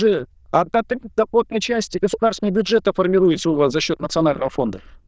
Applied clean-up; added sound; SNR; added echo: neural diffusion model UNIVERSE++.